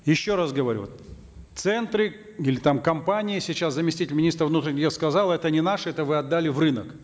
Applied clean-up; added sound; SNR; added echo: none; none; none; none.